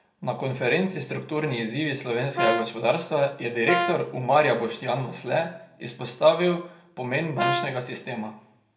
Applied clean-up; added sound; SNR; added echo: none; Brass instrument; 3 dB; reverberation time 0.3 s.